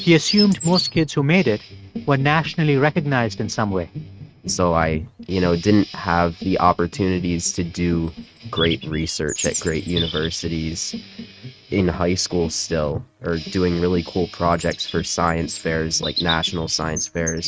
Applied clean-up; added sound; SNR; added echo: neural mask model RNNoise.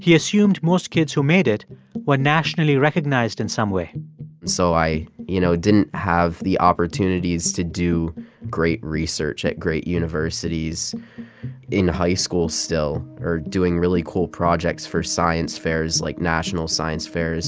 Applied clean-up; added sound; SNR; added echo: none; none; none; none.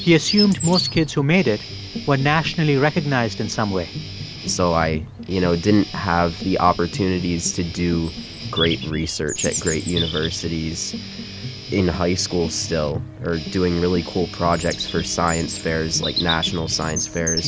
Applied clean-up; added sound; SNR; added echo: none; Guitar + Bird vocalization, bird call, bird song; 9 dB; none.